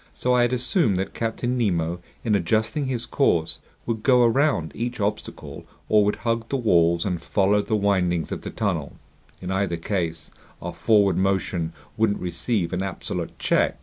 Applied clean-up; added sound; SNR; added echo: none; none; none; none.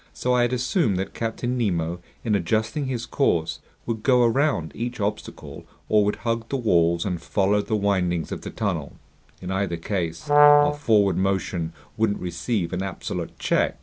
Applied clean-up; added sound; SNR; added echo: none; Brass instrument; -4 dB; none.